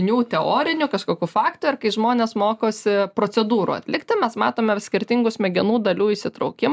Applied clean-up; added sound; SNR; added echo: none; none; none; none.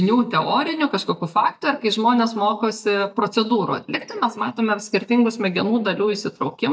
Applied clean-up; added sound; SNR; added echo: neural mask model DeepFilterNet 3.